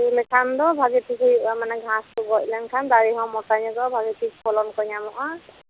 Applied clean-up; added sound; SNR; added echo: none; none; none; none.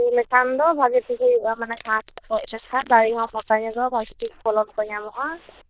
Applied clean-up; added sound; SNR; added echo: neural diffusion model UNIVERSE++.